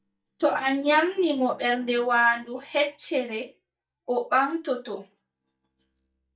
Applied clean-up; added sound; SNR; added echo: neural mask model DeepFilterNet 3.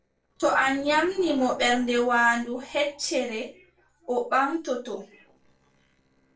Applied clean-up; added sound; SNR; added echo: neural separator model SepFormer DNS4.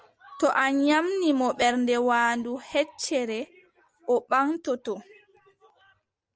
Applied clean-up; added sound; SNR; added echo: none; none; none; none.